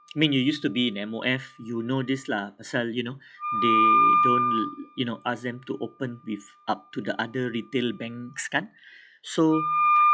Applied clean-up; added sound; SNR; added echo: classical method log-MMSE.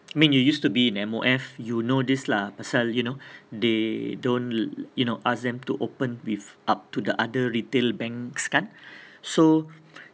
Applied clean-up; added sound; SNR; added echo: none; none; none; none.